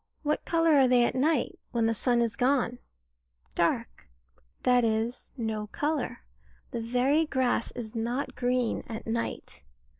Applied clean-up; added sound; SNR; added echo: neural mask model Resemble Enhance denoiser.